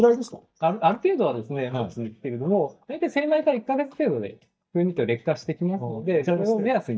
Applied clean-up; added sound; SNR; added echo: neural mask model DeepFilterNet 3.